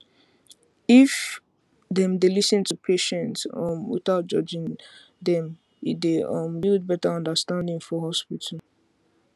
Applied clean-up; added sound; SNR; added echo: none; none; none; none.